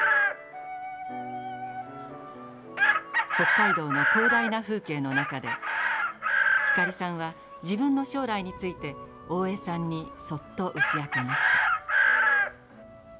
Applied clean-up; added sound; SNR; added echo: none; Chicken, rooster; -5 dB; none.